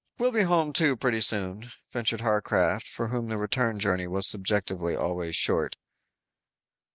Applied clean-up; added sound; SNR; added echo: none; none; none; none.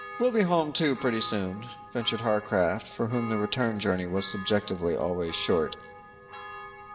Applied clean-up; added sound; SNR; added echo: none; Church bell; 14 dB; reverberation time 1.2 s.